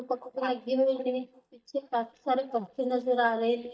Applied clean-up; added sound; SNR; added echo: neural mask model DeepFilterNet 3.